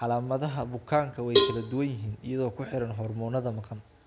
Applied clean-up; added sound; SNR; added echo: none; Cowbell; -4 dB; none.